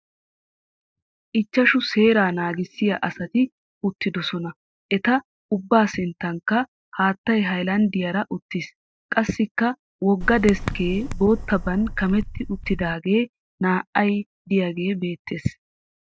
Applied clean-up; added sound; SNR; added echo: neural mask model DeepFilterNet 3.